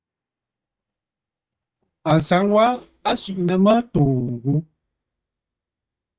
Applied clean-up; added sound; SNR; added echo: neural mask model DeepFilterNet 3.